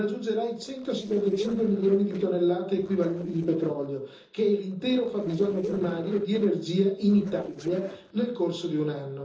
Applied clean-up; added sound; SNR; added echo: neural separator model SepFormer DNS4.